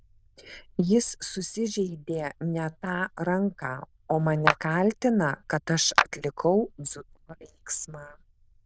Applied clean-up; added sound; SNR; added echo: neural diffusion model UNIVERSE++.